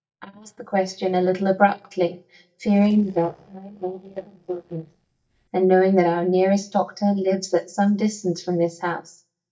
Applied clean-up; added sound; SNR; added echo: neural mask model DeepFilterNet 3.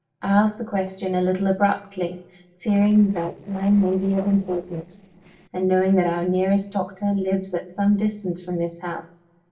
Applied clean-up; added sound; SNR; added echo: neural separator model SepFormer DNS4.